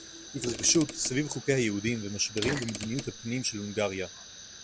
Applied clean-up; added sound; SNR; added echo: none; Fire + Mechanisms / Car; 10 dB; none.